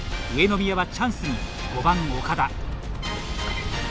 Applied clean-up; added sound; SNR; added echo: none; Accelerating, revving, vroom; 6 dB; none.